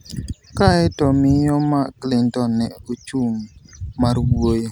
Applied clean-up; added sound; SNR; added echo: none; none; none; none.